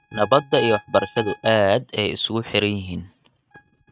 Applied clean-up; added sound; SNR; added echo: neural mask model RNNoise.